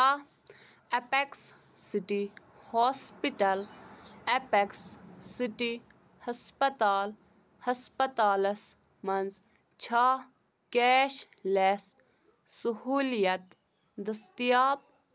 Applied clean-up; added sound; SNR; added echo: none; none; none; none.